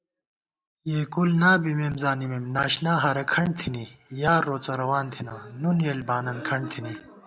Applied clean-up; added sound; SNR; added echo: none; none; none; none.